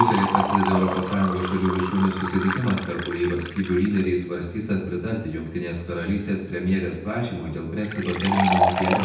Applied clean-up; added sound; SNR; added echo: none; Liquid; 4 dB; reverberation time 0.8 s.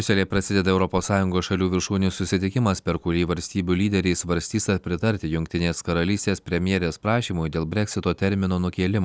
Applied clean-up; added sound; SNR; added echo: none; none; none; none.